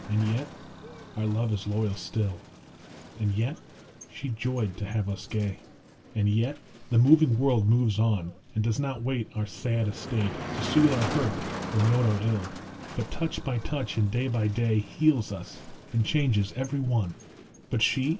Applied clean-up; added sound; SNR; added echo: none; Motor vehicle (road); 13 dB; reverberation time 0.2 s.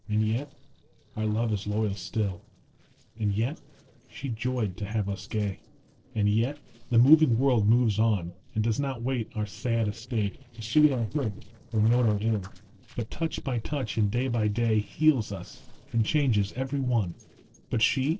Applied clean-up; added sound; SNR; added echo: neural separator model SepFormer DNS4.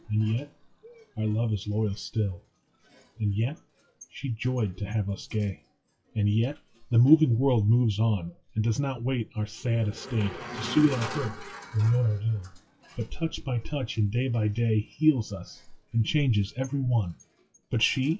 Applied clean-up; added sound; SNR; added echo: classical method WPE with log-MMSE.